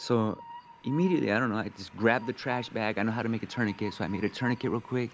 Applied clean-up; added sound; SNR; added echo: none; Train; 18 dB; none.